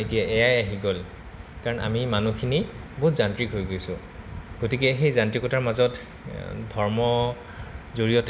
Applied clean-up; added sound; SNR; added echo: none; none; none; none.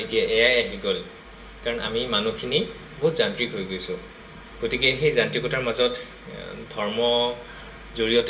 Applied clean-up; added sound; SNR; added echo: none; none; none; reverberation time 0.2 s.